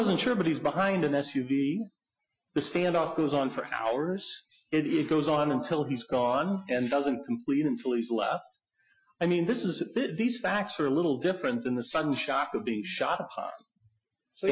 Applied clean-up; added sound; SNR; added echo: classical method Wiener filter.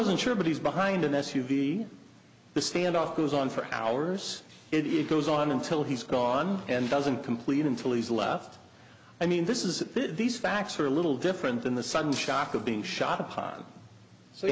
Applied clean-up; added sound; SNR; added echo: none; Shatter; 16 dB; none.